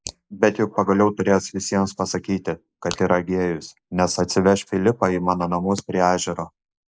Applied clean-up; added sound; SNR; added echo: neural mask model Resemble Enhance denoiser.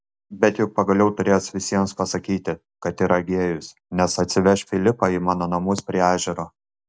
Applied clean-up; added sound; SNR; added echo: none; none; none; none.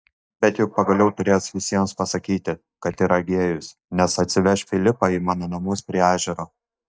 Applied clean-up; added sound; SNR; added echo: neural mask model DeepFilterNet 3.